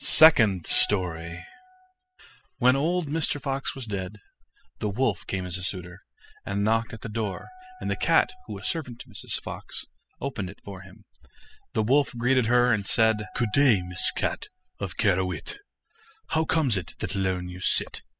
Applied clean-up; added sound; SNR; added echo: classical method spectral subtraction.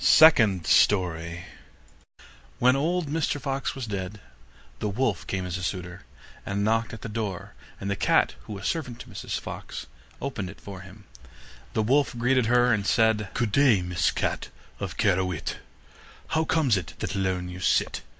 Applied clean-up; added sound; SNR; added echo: none; none; none; none.